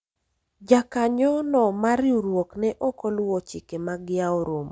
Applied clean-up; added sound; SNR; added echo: none; none; none; none.